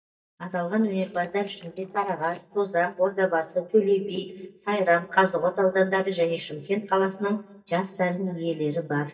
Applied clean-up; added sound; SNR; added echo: neural mask model DeepFilterNet 3.